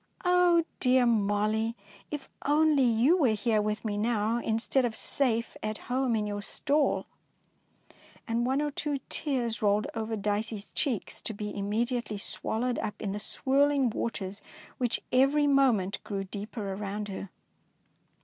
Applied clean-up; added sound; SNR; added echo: none; none; none; none.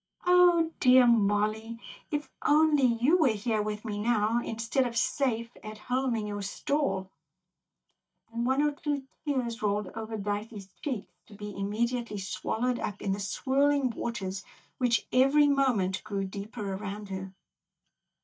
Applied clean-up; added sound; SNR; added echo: neural mask model DeepFilterNet 3.